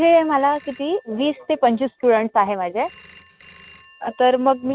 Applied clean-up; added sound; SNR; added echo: none; Telephone; 19 dB; none.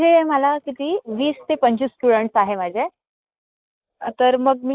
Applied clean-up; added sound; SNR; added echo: neural mask model Resemble Enhance denoiser.